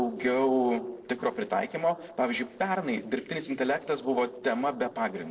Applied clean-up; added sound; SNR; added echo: neural separator model SepFormer DNS4.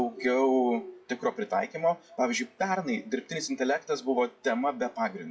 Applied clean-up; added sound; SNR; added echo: classical method WPE with log-MMSE.